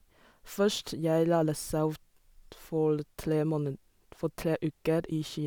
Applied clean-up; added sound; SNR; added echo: none; none; none; none.